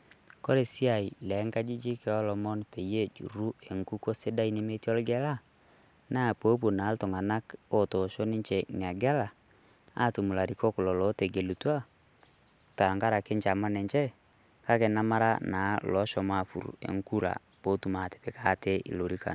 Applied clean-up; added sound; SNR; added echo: none; none; none; none.